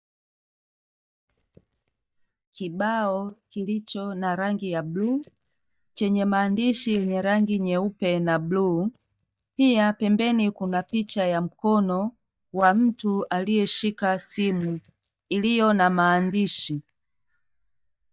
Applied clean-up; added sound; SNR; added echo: neural mask model DeepFilterNet 3.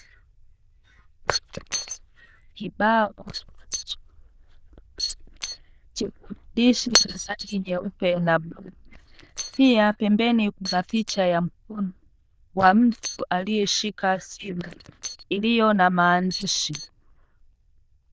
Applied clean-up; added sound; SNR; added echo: neural diffusion model UNIVERSE++.